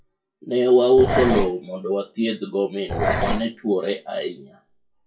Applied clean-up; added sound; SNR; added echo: classical method WPE with log-MMSE.